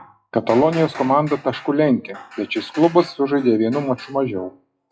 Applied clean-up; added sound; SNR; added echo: classical method WPE with log-MMSE.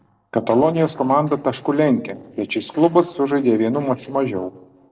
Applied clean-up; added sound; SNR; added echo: neural separator model SepFormer DNS4.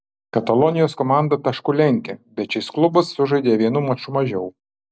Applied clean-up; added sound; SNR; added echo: none; none; none; none.